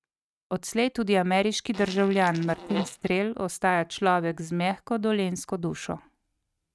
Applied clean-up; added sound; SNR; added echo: neural mask model RNNoise.